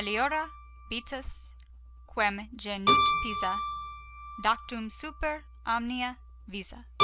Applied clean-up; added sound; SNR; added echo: none; Keyboard (musical); 0 dB; none.